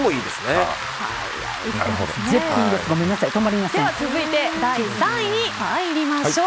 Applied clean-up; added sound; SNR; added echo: none; Rain; 8 dB; none.